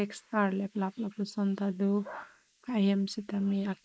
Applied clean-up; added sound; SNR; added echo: neural mask model Resemble Enhance denoiser.